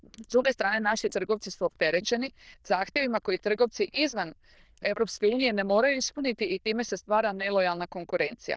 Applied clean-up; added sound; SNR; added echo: neural diffusion model UNIVERSE++.